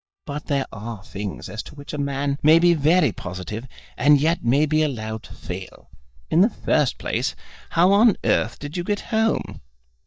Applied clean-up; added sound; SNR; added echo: neural mask model DeepFilterNet 3.